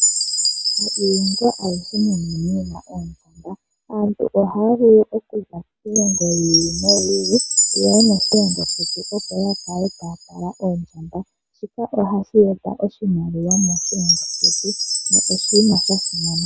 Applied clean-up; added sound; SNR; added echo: none; Chime; 2 dB; none.